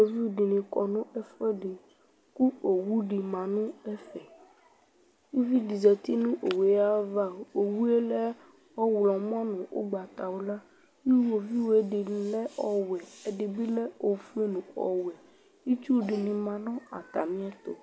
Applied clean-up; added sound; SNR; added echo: none; none; none; none.